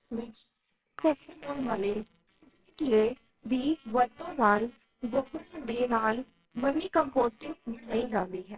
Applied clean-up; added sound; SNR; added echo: neural separator model SepFormer WHAMR!.